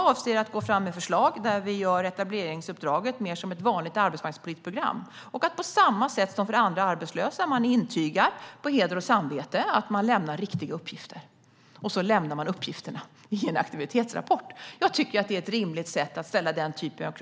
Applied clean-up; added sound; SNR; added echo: none; none; none; none.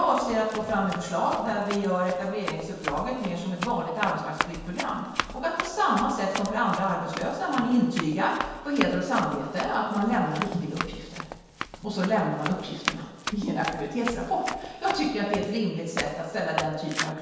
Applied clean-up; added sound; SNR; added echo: none; Run; 9 dB; reverberation time 1.2 s.